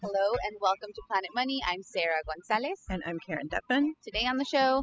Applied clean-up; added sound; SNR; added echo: classical method spectral subtraction.